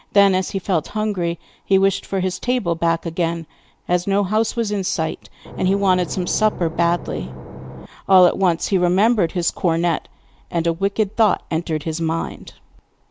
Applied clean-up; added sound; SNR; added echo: none; Engine / Boat, Water vehicle; 12 dB; none.